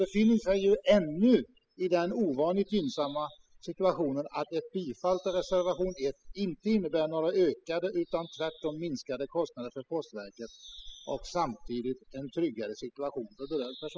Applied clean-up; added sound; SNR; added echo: classical method spectral subtraction.